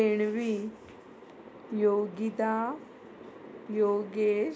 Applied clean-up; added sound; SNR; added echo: none; none; none; none.